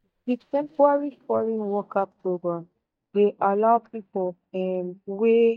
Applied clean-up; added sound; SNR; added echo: neural mask model DeepFilterNet 3.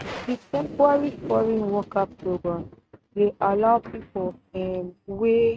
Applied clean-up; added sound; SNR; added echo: neural mask model RNNoise.